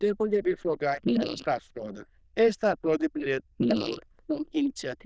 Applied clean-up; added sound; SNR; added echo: neural diffusion model UNIVERSE++.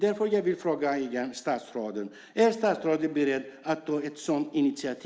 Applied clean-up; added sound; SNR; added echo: none; none; none; none.